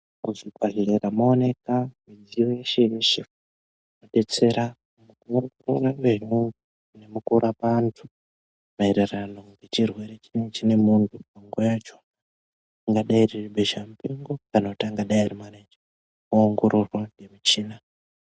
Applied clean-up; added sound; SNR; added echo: none; none; none; none.